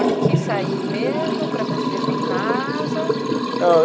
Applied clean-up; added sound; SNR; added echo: none; Liquid; -3 dB; none.